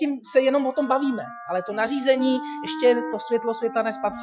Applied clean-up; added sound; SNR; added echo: classical method Wiener filter.